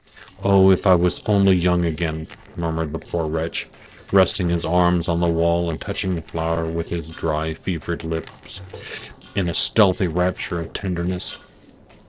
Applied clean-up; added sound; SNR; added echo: neural separator model SepFormer DNS4.